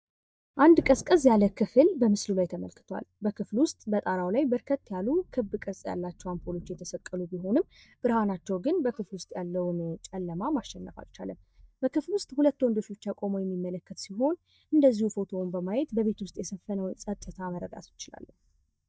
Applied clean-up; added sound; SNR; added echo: neural mask model DeepFilterNet 3.